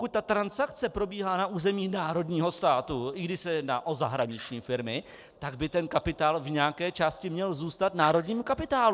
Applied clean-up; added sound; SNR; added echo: neural separator model SepFormer DNS4.